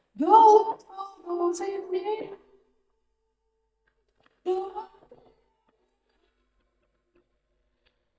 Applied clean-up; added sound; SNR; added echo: neural mask model DeepFilterNet 3.